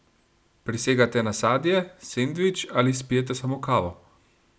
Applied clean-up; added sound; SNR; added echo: none; none; none; none.